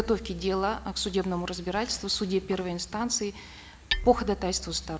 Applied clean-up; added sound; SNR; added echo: none; Hammer; 11 dB; none.